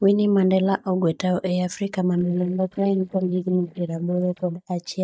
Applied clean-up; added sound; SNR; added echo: neural mask model DeepFilterNet 3.